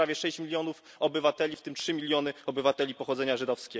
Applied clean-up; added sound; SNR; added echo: none; none; none; none.